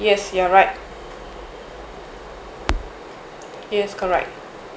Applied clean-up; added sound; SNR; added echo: none; Crackle; 12 dB; none.